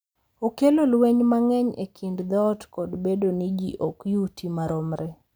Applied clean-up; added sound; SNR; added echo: none; none; none; none.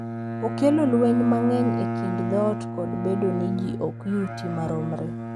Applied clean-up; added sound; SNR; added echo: none; Bowed string instrument; 4 dB; none.